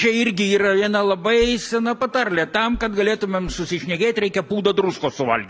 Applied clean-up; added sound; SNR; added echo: none; Bass drum; 18 dB; none.